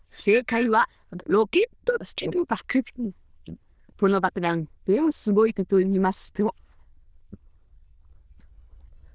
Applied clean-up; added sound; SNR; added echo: neural diffusion model UNIVERSE++.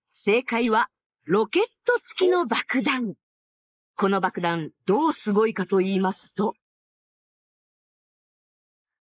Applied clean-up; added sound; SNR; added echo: neural mask model Resemble Enhance denoiser.